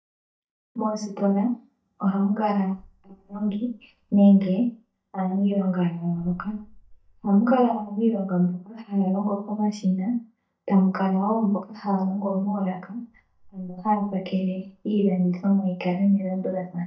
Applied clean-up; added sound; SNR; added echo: neural mask model DeepFilterNet 3.